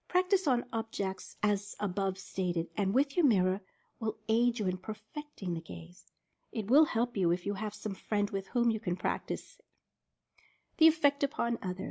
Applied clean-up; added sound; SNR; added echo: none; none; none; none.